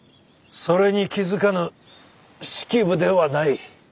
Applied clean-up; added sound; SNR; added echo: none; none; none; none.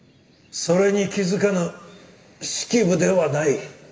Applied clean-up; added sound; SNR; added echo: none; none; none; reverberation time 1.4 s.